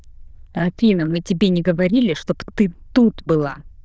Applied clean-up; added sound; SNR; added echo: neural diffusion model UNIVERSE++.